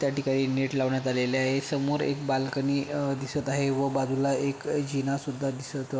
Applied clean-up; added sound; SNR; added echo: none; none; none; none.